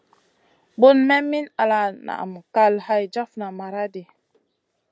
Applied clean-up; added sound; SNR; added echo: none; none; none; none.